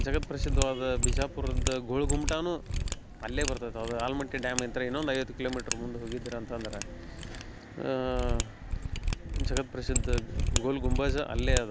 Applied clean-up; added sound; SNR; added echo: none; Mechanisms; -2 dB; none.